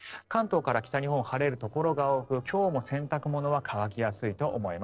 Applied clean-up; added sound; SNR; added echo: neural separator model SepFormer DNS4.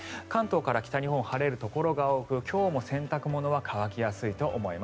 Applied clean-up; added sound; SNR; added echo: none; none; none; none.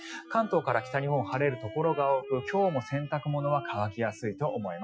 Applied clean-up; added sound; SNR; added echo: classical method Wiener filter.